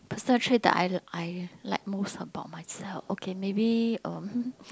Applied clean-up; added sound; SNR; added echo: none; none; none; none.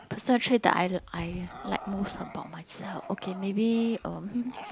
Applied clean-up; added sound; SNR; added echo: none; Bark / Growling; 16 dB; none.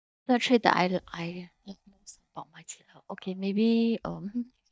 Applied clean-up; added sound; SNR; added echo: neural mask model DeepFilterNet 3.